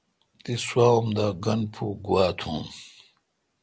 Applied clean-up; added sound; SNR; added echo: none; none; none; none.